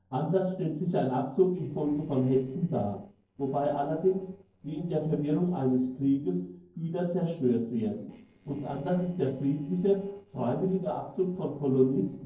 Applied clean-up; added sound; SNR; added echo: neural separator model SepFormer DNS4.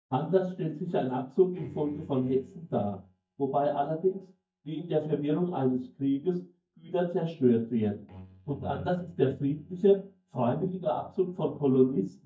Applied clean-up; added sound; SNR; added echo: neural mask model DeepFilterNet 3.